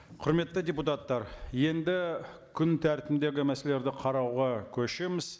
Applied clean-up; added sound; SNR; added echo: none; none; none; none.